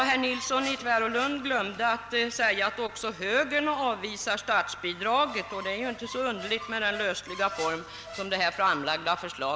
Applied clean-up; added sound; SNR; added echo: none; Squeak; 17 dB; none.